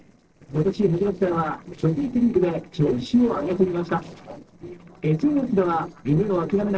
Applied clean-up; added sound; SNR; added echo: neural separator model SepFormer DNS4.